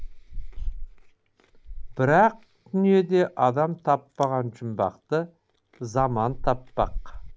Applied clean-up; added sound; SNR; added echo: none; Chewing, mastication; 10 dB; none.